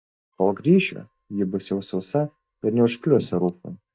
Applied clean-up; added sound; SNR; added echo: neural mask model DeepFilterNet 3.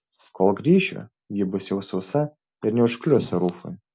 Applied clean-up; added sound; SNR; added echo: none; none; none; none.